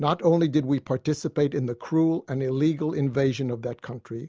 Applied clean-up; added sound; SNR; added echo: none; none; none; none.